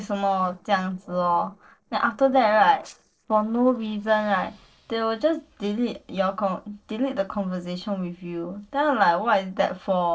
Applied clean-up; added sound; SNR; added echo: neural separator model SepFormer DNS4.